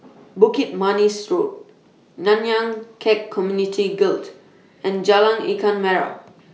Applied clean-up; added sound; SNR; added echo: none; none; none; none.